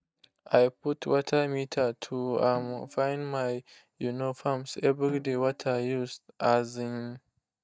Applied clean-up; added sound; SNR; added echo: neural mask model DeepFilterNet 3.